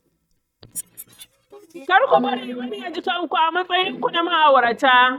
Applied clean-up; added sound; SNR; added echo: neural mask model DeepFilterNet 3.